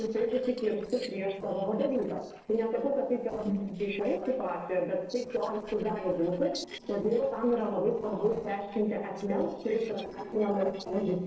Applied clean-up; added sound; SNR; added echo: neural separator model SepFormer DNS4.